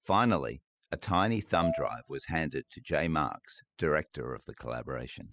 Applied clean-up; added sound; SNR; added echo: classical method spectral subtraction.